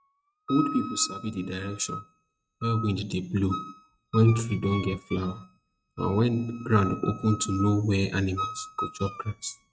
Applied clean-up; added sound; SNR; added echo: neural mask model RNNoise.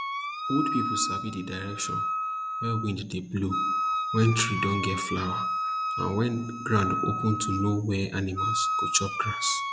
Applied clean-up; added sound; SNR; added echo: none; Wind instrument, woodwind instrument; 2 dB; none.